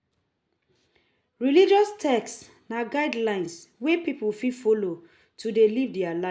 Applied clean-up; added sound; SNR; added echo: none; none; none; none.